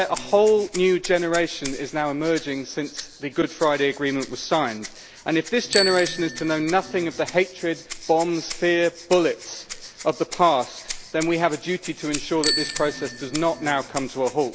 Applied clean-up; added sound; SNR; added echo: none; Bicycle bell + Rattle (instrument); 10 dB; none.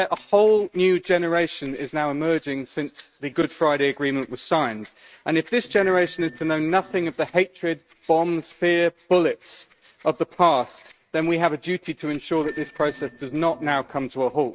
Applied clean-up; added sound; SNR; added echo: neural mask model RNNoise.